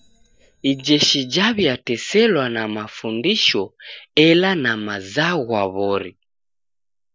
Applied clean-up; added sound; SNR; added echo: neural mask model DeepFilterNet 3.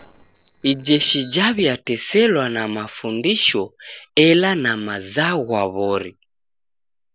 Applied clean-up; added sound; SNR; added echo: neural separator model SepFormer DNS4.